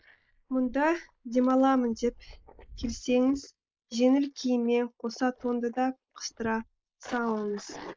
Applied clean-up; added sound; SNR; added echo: neural mask model Resemble Enhance denoiser.